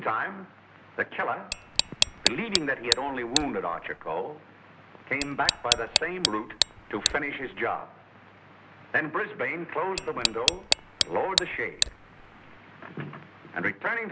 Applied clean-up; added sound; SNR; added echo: none; Tick; -3 dB; none.